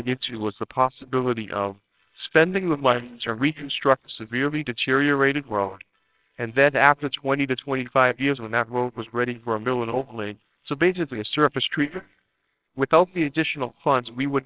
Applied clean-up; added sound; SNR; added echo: neural separator model SepFormer WHAMR!.